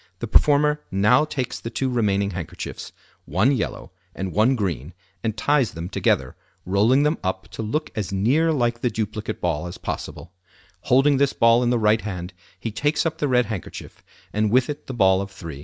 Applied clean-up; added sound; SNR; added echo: none; none; none; none.